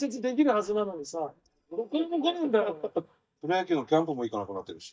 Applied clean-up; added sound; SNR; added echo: neural mask model DeepFilterNet 3.